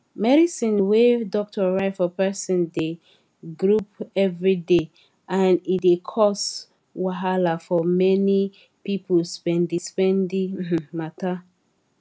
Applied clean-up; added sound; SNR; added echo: none; none; none; none.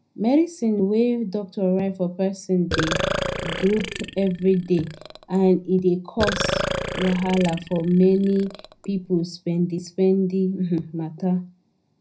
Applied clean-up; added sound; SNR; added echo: none; Burping, eructation; 7 dB; reverberation time 0.3 s.